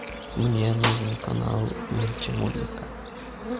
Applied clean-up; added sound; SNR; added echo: none; Snare drum + Bird / Insect; 4 dB; none.